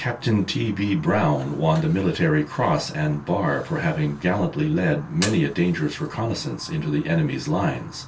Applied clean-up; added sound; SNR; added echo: none; Fire; 17 dB; reverberation time 0.2 s.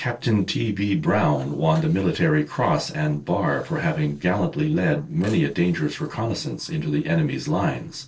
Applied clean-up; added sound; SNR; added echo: neural separator model SepFormer DNS4.